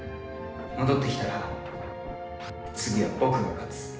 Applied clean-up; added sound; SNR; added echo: none; Scratching (performance technique); 15 dB; reverberation time 0.8 s.